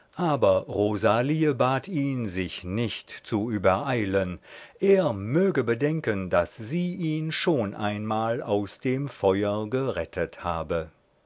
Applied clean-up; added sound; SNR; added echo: none; none; none; none.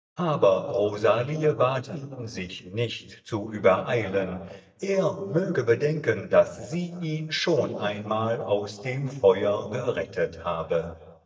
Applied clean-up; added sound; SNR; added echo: neural mask model DeepFilterNet 3.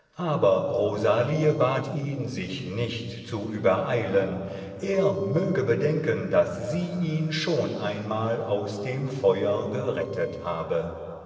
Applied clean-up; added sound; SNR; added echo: neural separator model SepFormer DNS4.